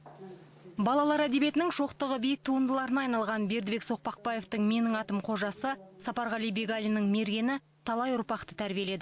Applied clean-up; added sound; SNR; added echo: none; none; none; none.